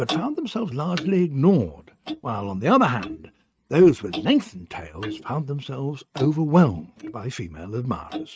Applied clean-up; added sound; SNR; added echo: neural mask model RNNoise.